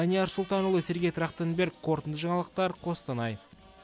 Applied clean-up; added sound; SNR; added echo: none; none; none; none.